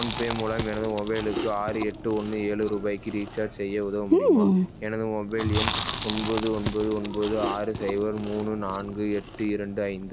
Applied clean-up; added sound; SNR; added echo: none; Chewing, mastication; 1 dB; none.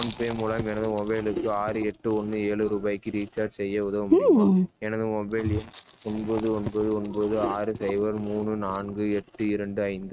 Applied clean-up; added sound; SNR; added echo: neural mask model RNNoise.